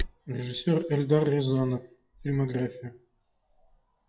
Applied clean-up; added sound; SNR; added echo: classical method WPE with log-MMSE.